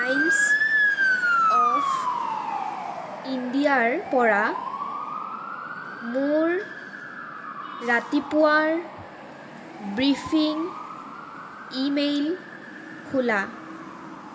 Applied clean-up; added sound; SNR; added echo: none; Motor vehicle (road) / Siren; 1 dB; reverberation time 2.4 s.